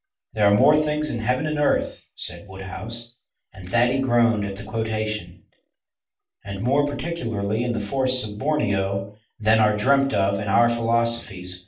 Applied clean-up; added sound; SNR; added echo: none; none; none; reverberation time 0.4 s.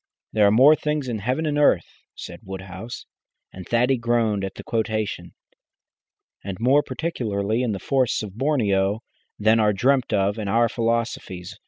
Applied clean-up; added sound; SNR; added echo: none; none; none; none.